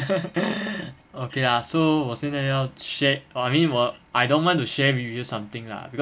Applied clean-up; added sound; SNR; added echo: none; none; none; none.